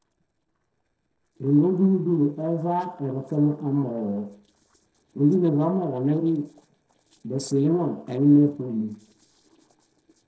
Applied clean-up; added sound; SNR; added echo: neural separator model SepFormer DNS4.